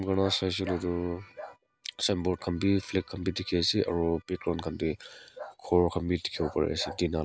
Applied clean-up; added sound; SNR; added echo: none; none; none; none.